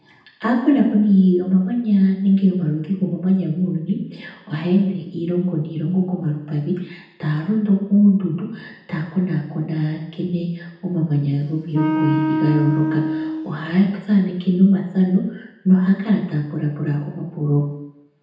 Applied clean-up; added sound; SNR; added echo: none; Wind instrument, woodwind instrument; 2 dB; reverberation time 0.9 s.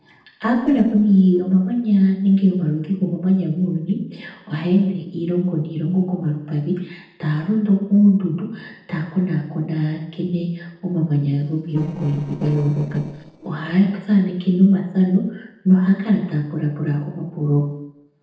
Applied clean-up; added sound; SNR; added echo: neural separator model SepFormer DNS4.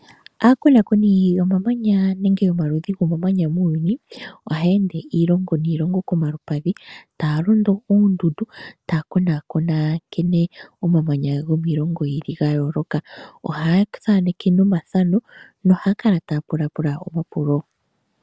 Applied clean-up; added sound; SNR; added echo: none; none; none; none.